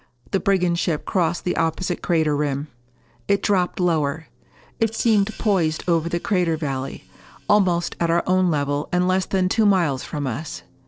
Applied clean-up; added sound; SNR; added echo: neural separator model SepFormer DNS4.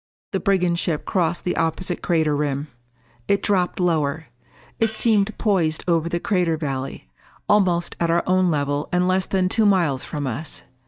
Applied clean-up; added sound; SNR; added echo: neural mask model DeepFilterNet 3.